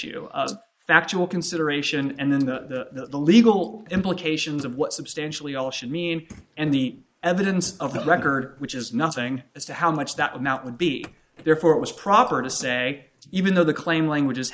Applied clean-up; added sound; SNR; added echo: neural mask model Resemble Enhance denoiser.